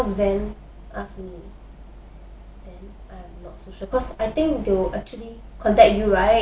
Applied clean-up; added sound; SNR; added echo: none; none; none; none.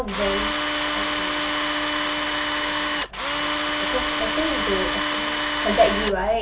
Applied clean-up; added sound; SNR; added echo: none; Tools; -4 dB; none.